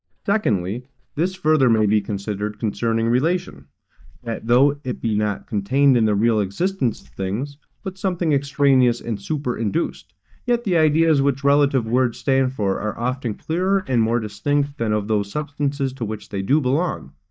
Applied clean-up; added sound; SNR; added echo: neural mask model DeepFilterNet 3.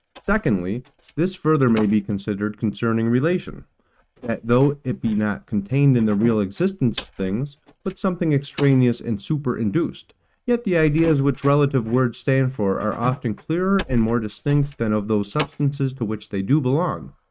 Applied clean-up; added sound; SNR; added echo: neural mask model RNNoise.